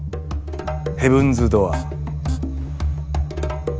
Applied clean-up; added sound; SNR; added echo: none; none; none; none.